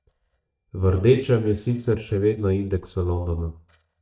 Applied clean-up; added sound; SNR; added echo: neural mask model DeepFilterNet 3.